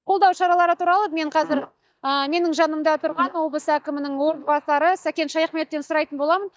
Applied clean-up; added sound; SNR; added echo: neural mask model DeepFilterNet 3.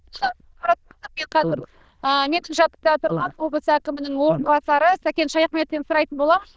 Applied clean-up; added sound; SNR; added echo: neural diffusion model UNIVERSE++.